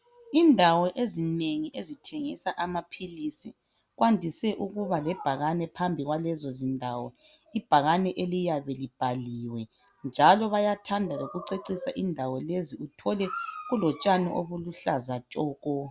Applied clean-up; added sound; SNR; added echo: none; none; none; none.